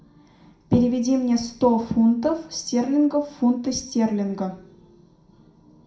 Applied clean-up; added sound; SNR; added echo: none; none; none; reverberation time 0.5 s.